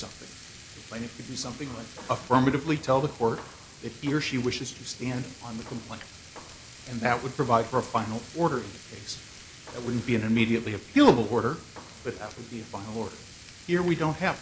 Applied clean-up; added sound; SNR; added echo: none; Hammer + Frying (food); 18 dB; none.